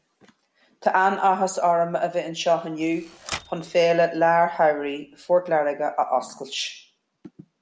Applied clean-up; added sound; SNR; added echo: none; Typewriter; 18 dB; none.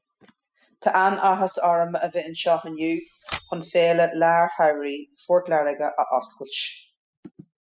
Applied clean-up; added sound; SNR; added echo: classical method spectral subtraction.